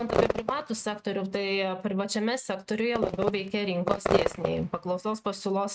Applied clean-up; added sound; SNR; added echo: neural mask model RNNoise.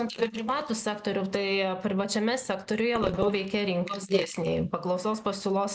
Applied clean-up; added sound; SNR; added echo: neural mask model Resemble Enhance denoiser.